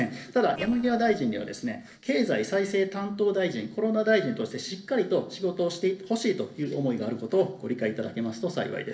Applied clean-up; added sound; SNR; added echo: neural separator model SepFormer DNS4.